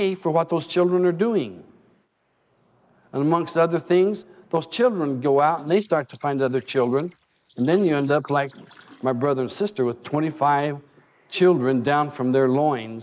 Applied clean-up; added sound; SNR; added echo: neural mask model Resemble Enhance denoiser.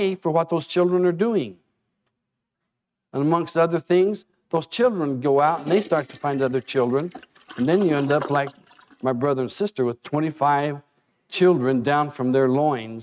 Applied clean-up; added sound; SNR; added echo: neural mask model RNNoise.